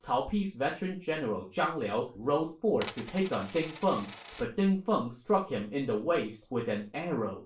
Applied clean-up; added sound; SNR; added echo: none; Coin (dropping); 11 dB; reverberation time 0.3 s.